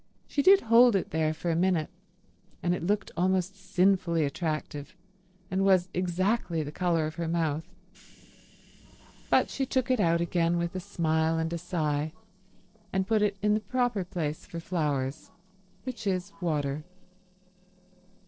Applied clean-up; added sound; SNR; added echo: neural separator model SepFormer DNS4.